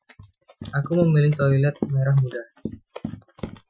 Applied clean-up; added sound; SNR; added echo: classical method Wiener filter.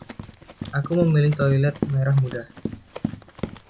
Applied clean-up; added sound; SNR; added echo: none; Run; 10 dB; none.